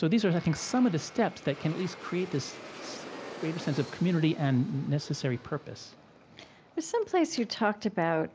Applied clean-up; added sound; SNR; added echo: none; Aircraft; 17 dB; none.